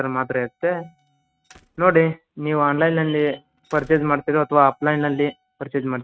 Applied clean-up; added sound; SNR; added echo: neural mask model RNNoise.